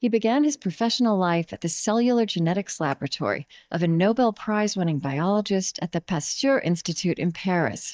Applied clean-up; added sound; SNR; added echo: neural mask model DeepFilterNet 3.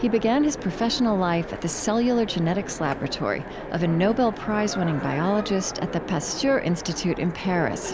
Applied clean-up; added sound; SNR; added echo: none; Train; 10 dB; none.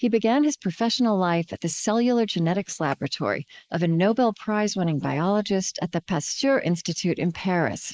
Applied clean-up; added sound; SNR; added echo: neural mask model Resemble Enhance denoiser.